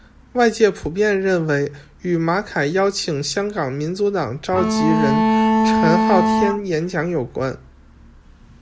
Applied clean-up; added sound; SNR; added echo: none; Bowed string instrument; -4 dB; none.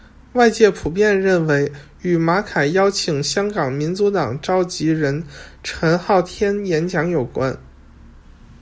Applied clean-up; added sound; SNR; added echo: none; none; none; none.